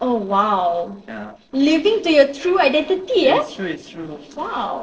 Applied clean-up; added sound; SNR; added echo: neural separator model SepFormer DNS4.